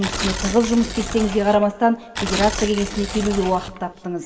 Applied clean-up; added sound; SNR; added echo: none; Tearing; 8 dB; reverberation time 1.8 s.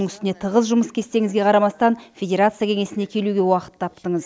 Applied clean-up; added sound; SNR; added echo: none; none; none; none.